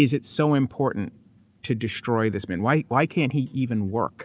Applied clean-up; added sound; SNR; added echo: none; none; none; none.